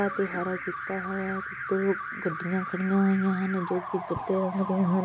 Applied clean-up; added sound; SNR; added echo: none; Alarm; 8 dB; none.